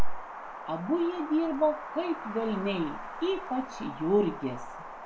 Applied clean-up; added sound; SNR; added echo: none; Wind; 11 dB; reverberation time 0.3 s.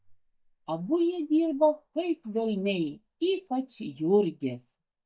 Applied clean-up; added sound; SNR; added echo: neural mask model DeepFilterNet 3.